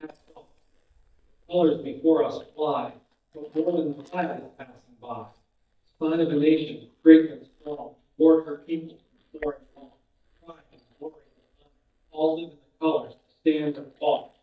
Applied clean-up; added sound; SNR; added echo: neural mask model DeepFilterNet 3.